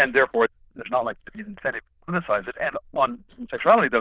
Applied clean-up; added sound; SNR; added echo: neural diffusion model UNIVERSE++.